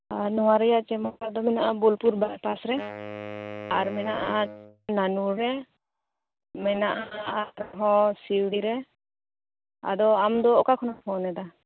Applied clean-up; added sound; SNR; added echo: none; Wind instrument, woodwind instrument; 14 dB; none.